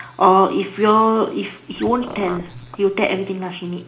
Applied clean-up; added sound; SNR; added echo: none; Car; 16 dB; reverberation time 0.4 s.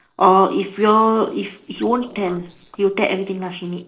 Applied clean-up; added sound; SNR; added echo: neural separator model SepFormer DNS4.